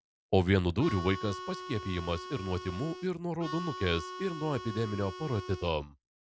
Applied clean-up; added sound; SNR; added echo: none; Harmonica; 10 dB; none.